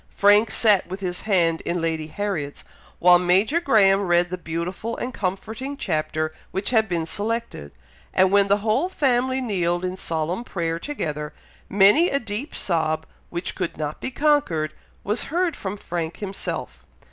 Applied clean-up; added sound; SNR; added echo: none; none; none; none.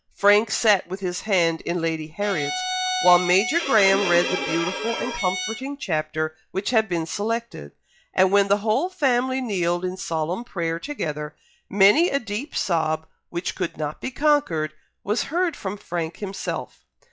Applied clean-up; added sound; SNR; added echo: classical method log-MMSE.